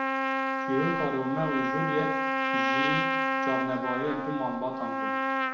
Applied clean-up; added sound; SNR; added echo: none; Trumpet; -4 dB; reverberation time 0.7 s.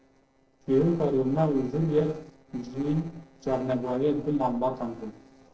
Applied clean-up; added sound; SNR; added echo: neural separator model SepFormer DNS4.